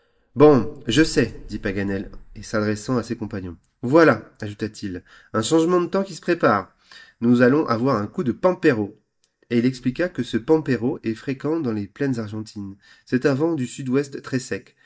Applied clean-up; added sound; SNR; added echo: neural mask model DeepFilterNet 3.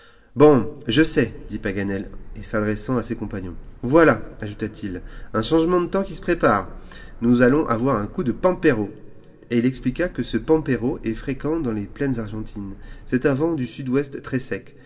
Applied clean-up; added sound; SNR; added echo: none; Car; 16 dB; reverberation time 1.3 s.